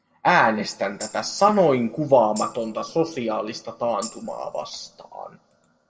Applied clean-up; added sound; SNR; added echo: none; Tambourine; 20 dB; reverberation time 1.6 s.